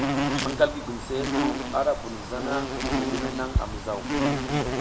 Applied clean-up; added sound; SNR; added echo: none; Insect; -2 dB; reverberation time 0.9 s.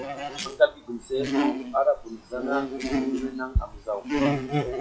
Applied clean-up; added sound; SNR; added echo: classical method WPE with log-MMSE.